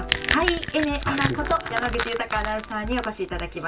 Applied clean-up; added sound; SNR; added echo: none; Crack / Crushing; 5 dB; reverberation time 0.1 s.